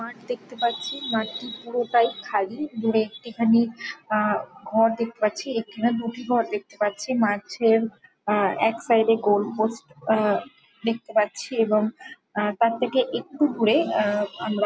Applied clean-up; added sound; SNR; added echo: none; none; none; none.